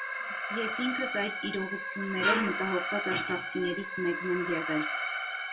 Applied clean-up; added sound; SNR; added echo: none; Alarm; 2 dB; reverberation time 0.2 s.